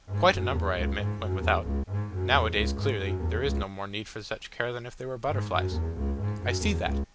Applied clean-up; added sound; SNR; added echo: none; Bowed string instrument; -2 dB; none.